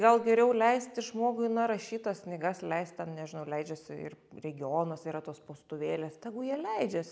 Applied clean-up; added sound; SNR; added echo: none; none; none; none.